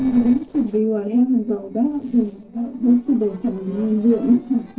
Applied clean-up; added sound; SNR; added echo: neural separator model SepFormer DNS4.